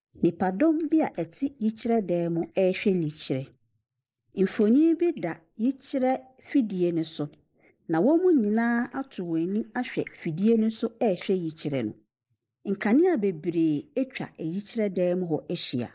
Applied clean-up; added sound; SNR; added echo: neural mask model Resemble Enhance denoiser.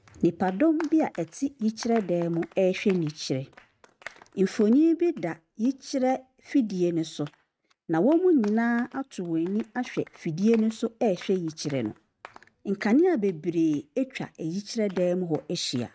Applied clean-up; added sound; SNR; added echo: neural mask model RNNoise.